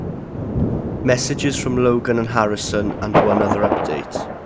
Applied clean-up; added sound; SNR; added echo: none; Thunder; 1 dB; none.